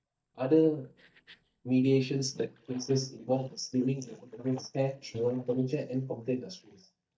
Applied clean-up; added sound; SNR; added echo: neural mask model DeepFilterNet 3.